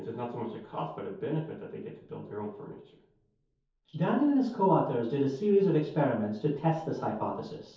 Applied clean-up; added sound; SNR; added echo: none; none; none; reverberation time 0.6 s.